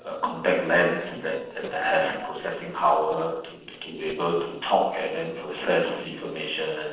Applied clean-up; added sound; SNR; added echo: neural separator model SepFormer DNS4.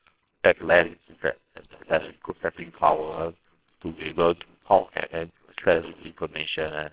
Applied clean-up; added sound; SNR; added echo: neural separator model SepFormer WHAMR!.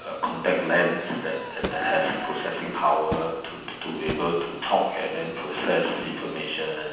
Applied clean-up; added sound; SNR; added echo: none; Crowd / Fireworks; 11 dB; reverberation time 1.1 s.